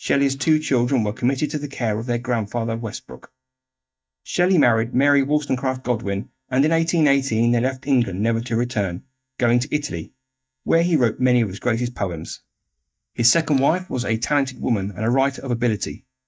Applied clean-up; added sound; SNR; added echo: neural mask model DeepFilterNet 3.